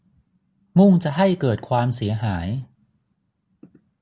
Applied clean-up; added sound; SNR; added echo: none; none; none; none.